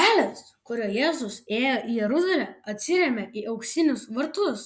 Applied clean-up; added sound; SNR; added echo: none; none; none; none.